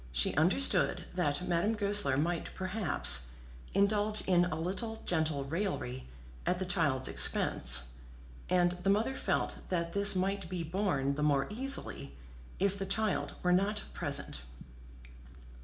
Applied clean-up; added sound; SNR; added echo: none; none; none; reverberation time 0.4 s.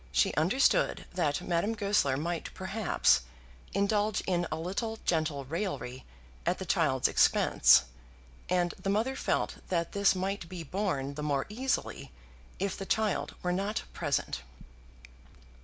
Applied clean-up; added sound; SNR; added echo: none; none; none; none.